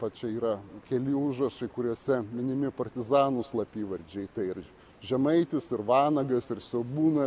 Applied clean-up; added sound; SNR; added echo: none; none; none; none.